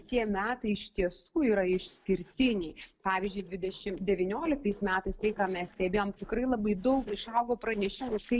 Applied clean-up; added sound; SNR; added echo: neural separator model SepFormer DNS4.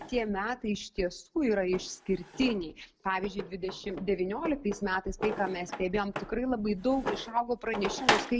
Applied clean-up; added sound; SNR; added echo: none; Drawer open or close; 7 dB; none.